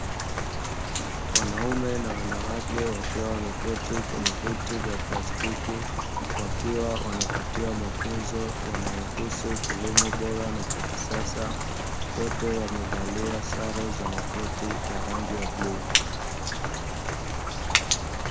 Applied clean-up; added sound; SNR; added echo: none; Rain; -5 dB; none.